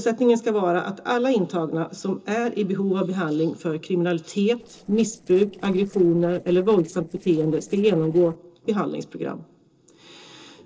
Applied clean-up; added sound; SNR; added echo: neural separator model SepFormer DNS4.